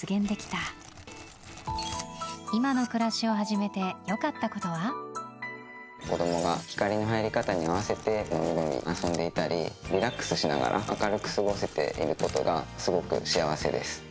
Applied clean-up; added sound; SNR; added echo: none; Crackle; 16 dB; none.